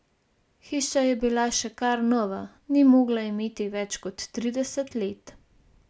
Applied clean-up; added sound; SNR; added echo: none; none; none; none.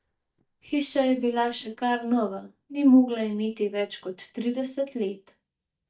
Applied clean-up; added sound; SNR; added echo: neural mask model DeepFilterNet 3.